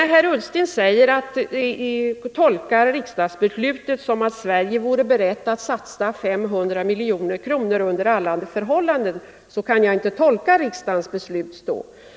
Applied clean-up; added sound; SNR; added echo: none; none; none; none.